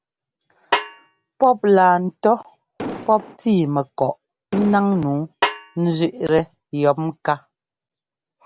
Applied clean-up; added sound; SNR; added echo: none; Explosion + Snare drum; 7 dB; none.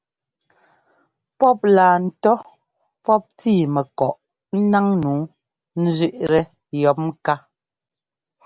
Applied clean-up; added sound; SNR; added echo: none; none; none; none.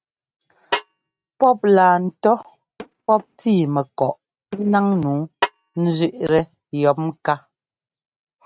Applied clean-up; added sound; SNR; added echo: neural mask model RNNoise.